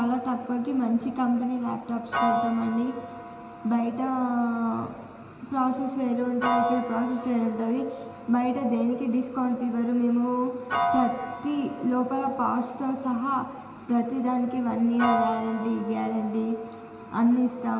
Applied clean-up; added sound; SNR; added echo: none; Piano; 8 dB; reverberation time 1.9 s.